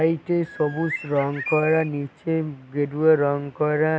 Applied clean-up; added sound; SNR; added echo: none; Bird; 11 dB; none.